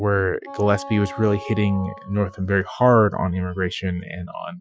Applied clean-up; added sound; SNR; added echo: classical method Wiener filter.